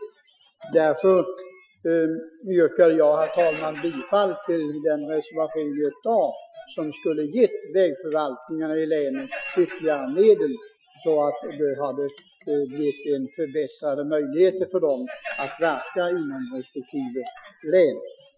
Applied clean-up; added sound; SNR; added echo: classical method Wiener filter.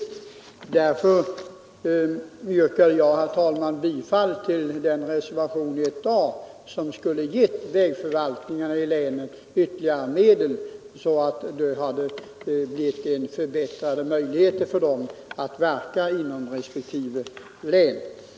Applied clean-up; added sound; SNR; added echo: none; none; none; none.